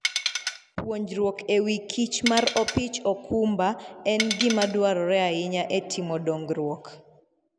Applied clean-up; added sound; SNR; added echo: none; Tools; 4 dB; none.